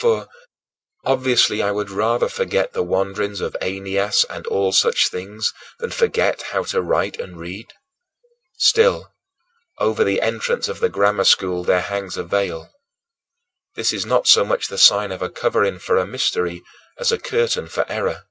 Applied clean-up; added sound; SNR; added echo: neural mask model Resemble Enhance denoiser.